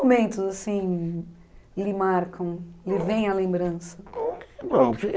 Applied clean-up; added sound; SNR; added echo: none; none; none; none.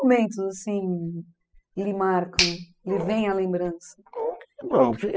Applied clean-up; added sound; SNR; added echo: classical method spectral subtraction.